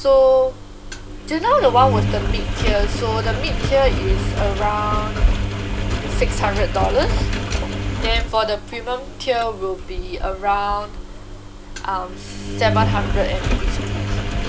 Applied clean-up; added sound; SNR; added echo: none; Engine; 0 dB; none.